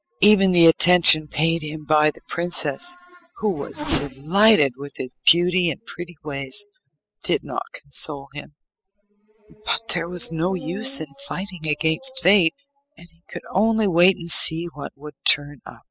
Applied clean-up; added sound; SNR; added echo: classical method spectral subtraction.